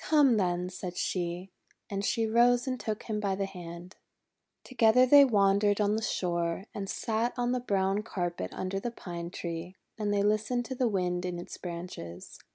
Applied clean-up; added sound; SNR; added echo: none; none; none; none.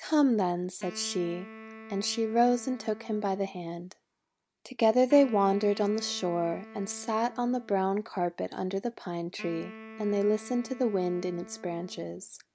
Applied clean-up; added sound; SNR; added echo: none; Wind instrument, woodwind instrument; 18 dB; none.